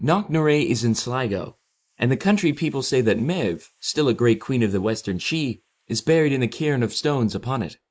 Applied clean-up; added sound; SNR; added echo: neural mask model Resemble Enhance denoiser.